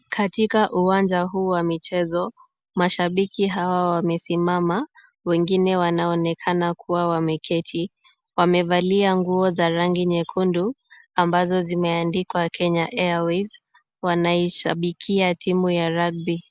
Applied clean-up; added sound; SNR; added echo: none; none; none; none.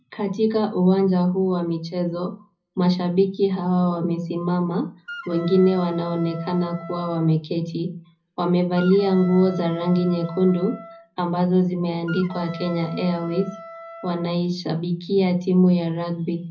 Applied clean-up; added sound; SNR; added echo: none; Wind instrument, woodwind instrument; 17 dB; reverberation time 0.4 s.